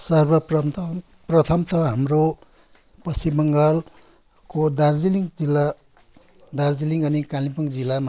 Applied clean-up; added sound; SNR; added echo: none; none; none; none.